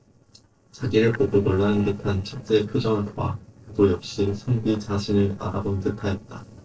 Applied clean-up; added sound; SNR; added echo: neural separator model SepFormer DNS4.